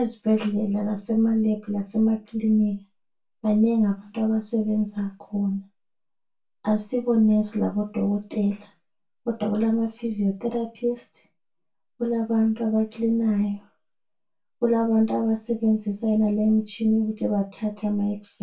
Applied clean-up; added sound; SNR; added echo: none; none; none; reverberation time 0.2 s.